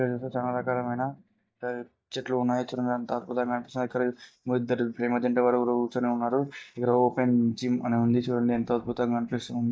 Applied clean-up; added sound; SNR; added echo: neural mask model DeepFilterNet 3.